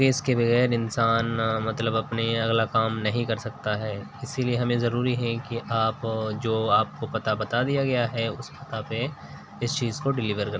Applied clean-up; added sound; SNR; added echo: none; none; none; none.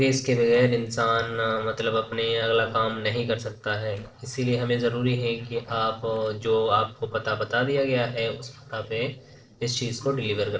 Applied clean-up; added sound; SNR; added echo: neural separator model SepFormer DNS4.